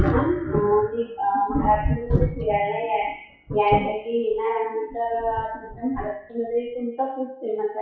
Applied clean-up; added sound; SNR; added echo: classical method WPE with log-MMSE.